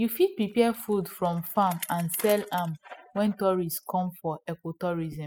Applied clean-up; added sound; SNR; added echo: classical method spectral subtraction.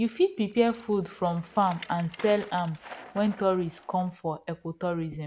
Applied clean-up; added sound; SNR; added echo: none; Bicycle; 18 dB; none.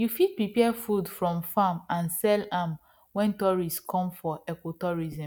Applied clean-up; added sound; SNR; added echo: none; none; none; none.